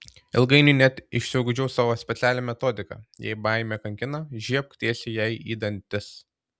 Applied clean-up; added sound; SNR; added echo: none; none; none; none.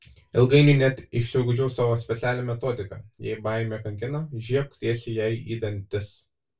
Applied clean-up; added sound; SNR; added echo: none; none; none; reverberation time 0.2 s.